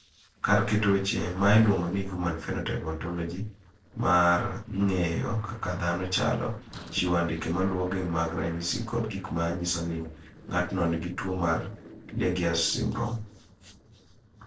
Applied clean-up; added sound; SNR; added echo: neural separator model SepFormer DNS4.